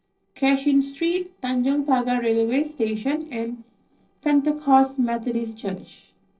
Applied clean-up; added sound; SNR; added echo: neural separator model SepFormer DNS4.